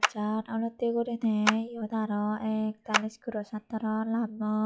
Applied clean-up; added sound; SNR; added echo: classical method log-MMSE.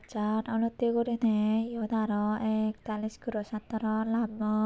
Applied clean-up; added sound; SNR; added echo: none; none; none; none.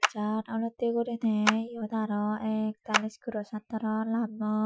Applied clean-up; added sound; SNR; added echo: classical method Wiener filter.